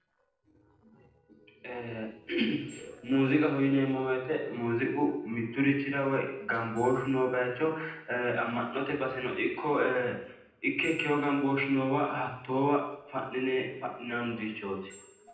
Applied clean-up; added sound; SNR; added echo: neural separator model SepFormer DNS4.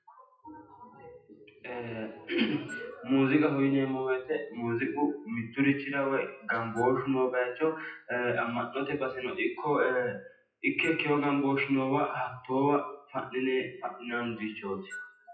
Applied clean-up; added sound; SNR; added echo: classical method WPE with log-MMSE.